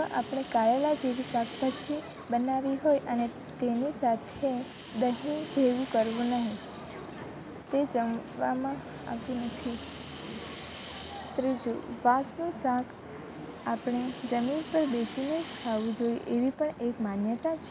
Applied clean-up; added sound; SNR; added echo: none; Rattle; 16 dB; none.